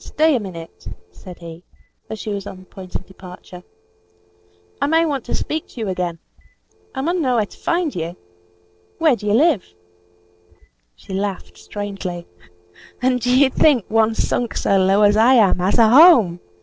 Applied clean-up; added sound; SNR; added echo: neural separator model SepFormer DNS4.